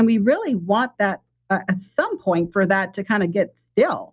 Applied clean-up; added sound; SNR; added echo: none; none; none; none.